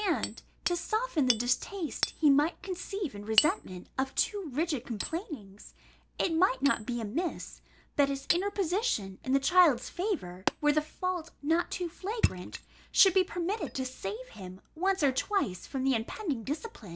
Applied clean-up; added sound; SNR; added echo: none; Hammer; 10 dB; none.